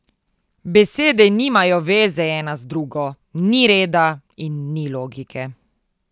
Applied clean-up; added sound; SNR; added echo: none; none; none; none.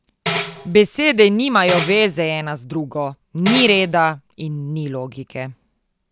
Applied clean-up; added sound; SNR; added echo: none; Tambourine; 10 dB; none.